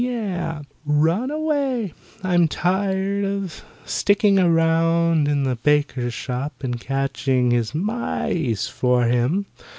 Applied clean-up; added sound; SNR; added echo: none; none; none; none.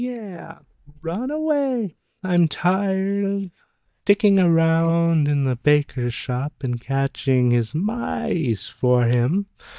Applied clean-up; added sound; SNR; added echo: neural mask model DeepFilterNet 3.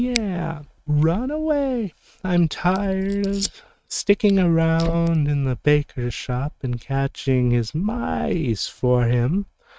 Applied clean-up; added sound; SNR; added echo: neural mask model RNNoise.